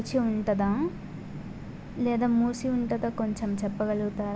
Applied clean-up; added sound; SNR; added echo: none; none; none; none.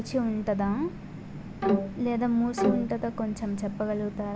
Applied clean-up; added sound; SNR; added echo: none; Bowed string instrument; 0 dB; none.